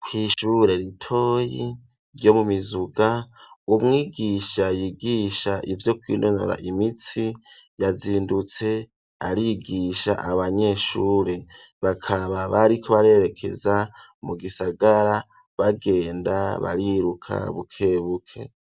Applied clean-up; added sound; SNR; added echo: none; none; none; none.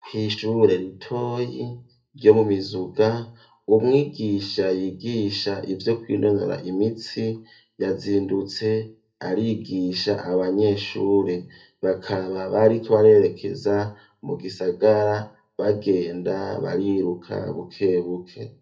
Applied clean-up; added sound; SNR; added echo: none; none; none; reverberation time 0.3 s.